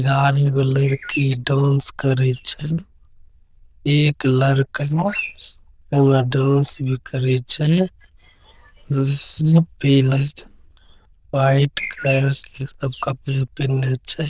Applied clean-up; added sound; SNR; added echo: neural diffusion model UNIVERSE++.